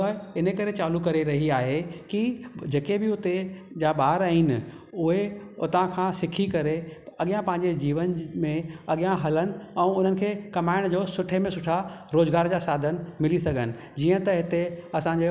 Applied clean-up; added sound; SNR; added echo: none; none; none; none.